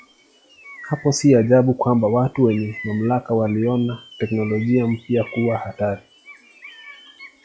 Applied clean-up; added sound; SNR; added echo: classical method log-MMSE.